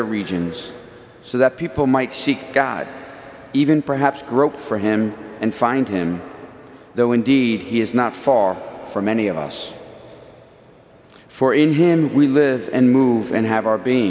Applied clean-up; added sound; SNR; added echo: none; none; none; none.